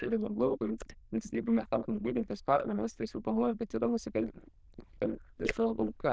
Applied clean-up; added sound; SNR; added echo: neural diffusion model UNIVERSE++.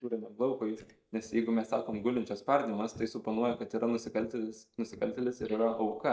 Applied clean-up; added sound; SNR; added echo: neural mask model DeepFilterNet 3.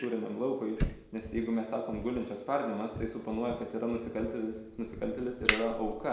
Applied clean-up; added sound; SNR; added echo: none; Fire; 4 dB; none.